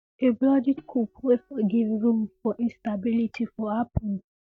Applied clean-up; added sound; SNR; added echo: neural mask model DeepFilterNet 3.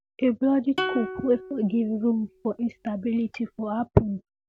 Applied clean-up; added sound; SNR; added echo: none; Plucked string instrument; 11 dB; none.